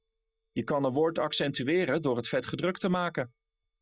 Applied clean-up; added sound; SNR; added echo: neural mask model DeepFilterNet 3.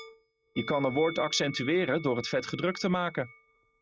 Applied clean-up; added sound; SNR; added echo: neural mask model RNNoise.